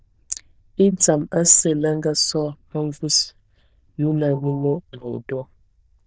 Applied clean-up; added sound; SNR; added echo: neural diffusion model UNIVERSE++.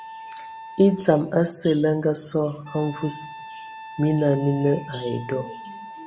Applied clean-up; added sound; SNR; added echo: none; Wind instrument, woodwind instrument; 18 dB; none.